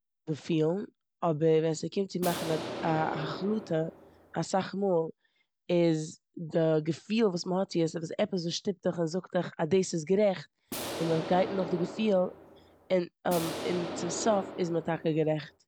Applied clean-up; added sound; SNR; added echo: none; Explosion; 9 dB; none.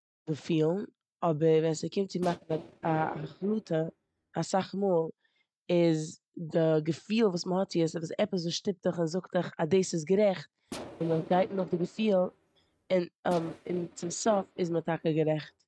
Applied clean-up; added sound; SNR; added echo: neural mask model RNNoise.